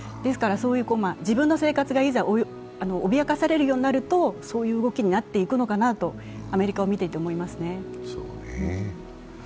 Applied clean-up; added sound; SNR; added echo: none; none; none; none.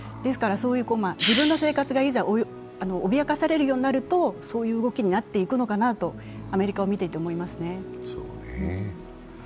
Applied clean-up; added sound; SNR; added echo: none; Hiss; -1 dB; none.